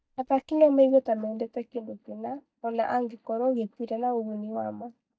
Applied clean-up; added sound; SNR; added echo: neural mask model DeepFilterNet 3.